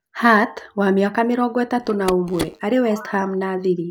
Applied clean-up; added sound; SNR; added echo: none; Telephone; 15 dB; none.